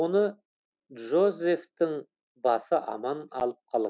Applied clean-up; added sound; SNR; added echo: none; none; none; none.